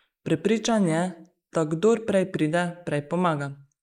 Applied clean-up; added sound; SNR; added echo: neural mask model Resemble Enhance denoiser.